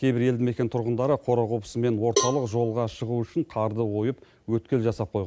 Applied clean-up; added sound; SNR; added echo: none; Cowbell; 8 dB; none.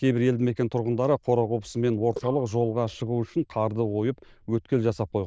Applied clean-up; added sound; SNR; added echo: neural diffusion model UNIVERSE++.